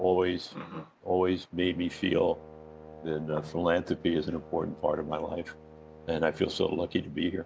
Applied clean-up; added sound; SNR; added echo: none; Brass instrument; 20 dB; none.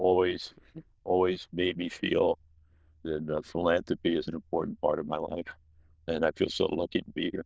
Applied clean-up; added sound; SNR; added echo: neural diffusion model UNIVERSE++.